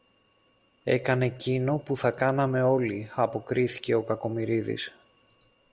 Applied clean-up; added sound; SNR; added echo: none; none; none; none.